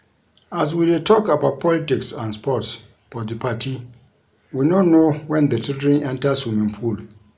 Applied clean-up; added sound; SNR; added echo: none; none; none; none.